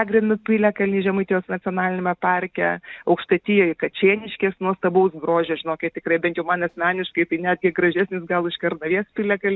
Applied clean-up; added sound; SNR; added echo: none; none; none; none.